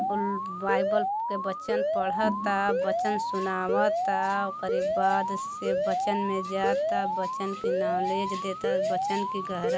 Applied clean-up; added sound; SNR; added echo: none; Alarm; -2 dB; none.